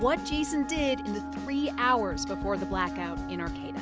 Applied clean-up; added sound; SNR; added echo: none; Wind instrument, woodwind instrument; 7 dB; none.